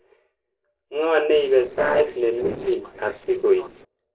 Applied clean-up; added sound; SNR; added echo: neural separator model SepFormer DNS4.